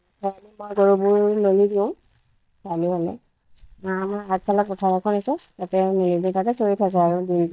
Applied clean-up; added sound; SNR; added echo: neural mask model DeepFilterNet 3.